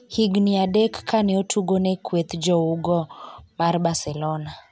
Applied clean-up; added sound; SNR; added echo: none; none; none; none.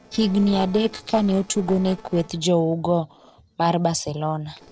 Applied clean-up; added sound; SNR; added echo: neural separator model SepFormer DNS4.